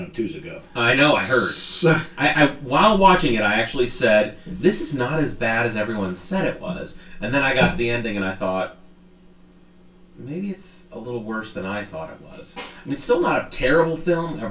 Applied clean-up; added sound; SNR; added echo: none; none; none; reverberation time 0.2 s.